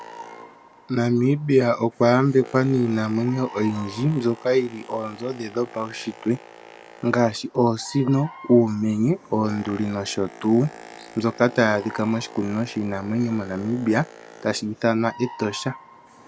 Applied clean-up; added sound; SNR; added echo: none; Boat, Water vehicle + Bird vocalization, bird call, bird song; 19 dB; none.